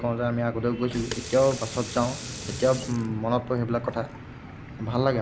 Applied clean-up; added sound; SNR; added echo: none; Sink (filling or washing) / Water tap, faucet; 15 dB; none.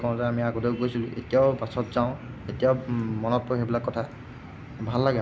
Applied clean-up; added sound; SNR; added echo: none; none; none; none.